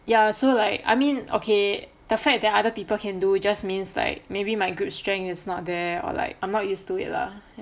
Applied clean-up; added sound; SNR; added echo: none; none; none; none.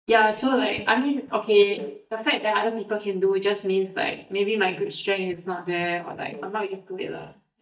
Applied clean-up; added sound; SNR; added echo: neural mask model DeepFilterNet 3.